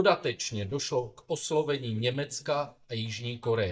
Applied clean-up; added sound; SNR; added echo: neural mask model DeepFilterNet 3.